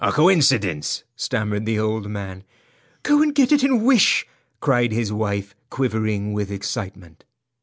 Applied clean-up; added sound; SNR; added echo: none; none; none; none.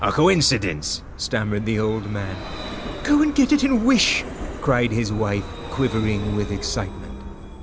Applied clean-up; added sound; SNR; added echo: none; Vehicle; 10 dB; none.